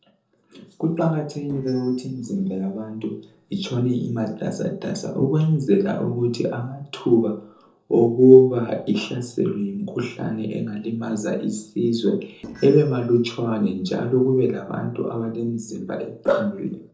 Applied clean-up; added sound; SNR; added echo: neural separator model SepFormer DNS4.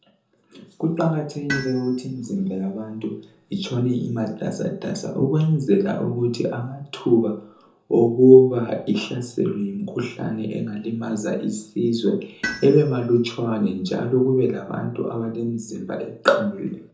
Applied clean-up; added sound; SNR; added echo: none; Tools; 16 dB; reverberation time 0.5 s.